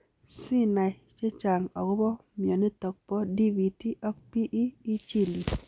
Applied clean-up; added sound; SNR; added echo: none; none; none; none.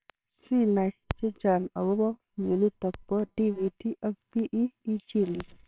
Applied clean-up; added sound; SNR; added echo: neural separator model SepFormer WHAMR!.